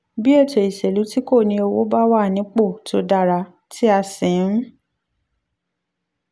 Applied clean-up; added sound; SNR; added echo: none; none; none; none.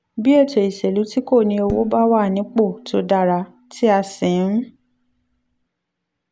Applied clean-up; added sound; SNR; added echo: none; Dishes, pots, and pans; 16 dB; none.